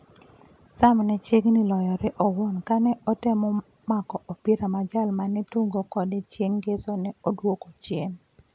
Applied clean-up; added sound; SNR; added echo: none; none; none; none.